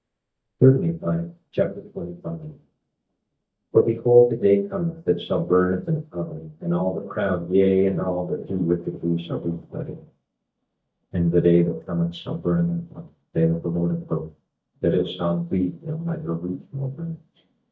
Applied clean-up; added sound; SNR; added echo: neural mask model DeepFilterNet 3.